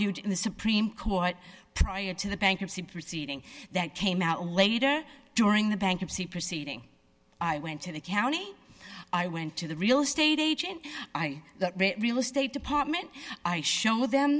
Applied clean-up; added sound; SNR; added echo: none; none; none; none.